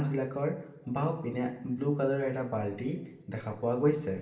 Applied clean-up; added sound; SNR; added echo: none; none; none; reverberation time 0.8 s.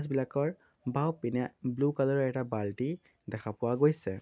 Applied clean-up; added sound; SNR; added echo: none; none; none; none.